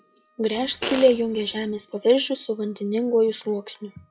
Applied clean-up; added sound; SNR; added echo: classical method log-MMSE.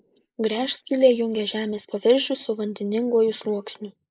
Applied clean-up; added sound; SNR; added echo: neural mask model Resemble Enhance denoiser.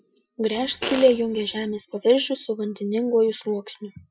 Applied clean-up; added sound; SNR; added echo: classical method Wiener filter.